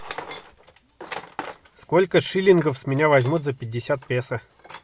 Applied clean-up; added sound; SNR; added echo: none; Tools; 17 dB; none.